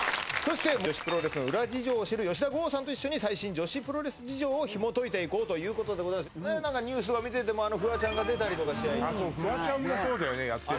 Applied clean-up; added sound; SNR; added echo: none; none; none; none.